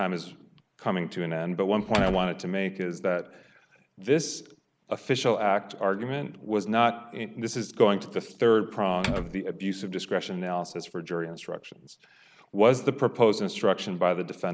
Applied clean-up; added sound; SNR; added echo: none; Typing; 5 dB; none.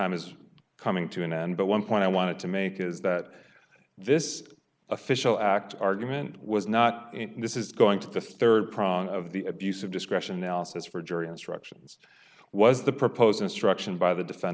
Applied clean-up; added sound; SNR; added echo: none; none; none; none.